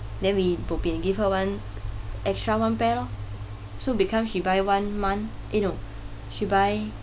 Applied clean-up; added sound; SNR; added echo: none; none; none; none.